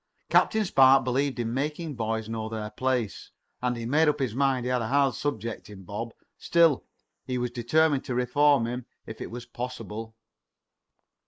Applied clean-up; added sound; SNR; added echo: neural mask model Resemble Enhance denoiser.